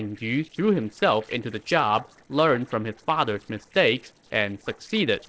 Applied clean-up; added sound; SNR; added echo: neural separator model SepFormer DNS4.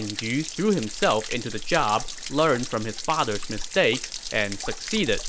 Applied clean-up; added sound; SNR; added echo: none; Stream / Trickle, dribble / Splash, splatter; 8 dB; none.